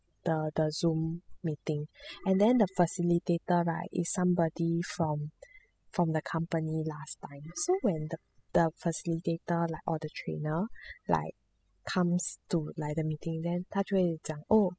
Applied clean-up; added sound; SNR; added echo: classical method spectral subtraction.